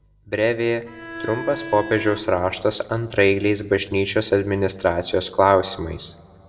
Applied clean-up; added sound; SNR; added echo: none; Bowed string instrument; 11 dB; reverberation time 1.2 s.